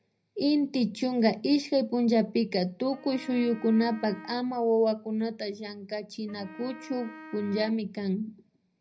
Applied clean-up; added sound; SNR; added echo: none; Wind instrument, woodwind instrument; 20 dB; reverberation time 0.5 s.